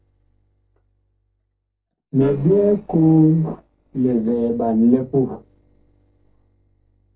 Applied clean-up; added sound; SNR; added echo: neural separator model SepFormer DNS4.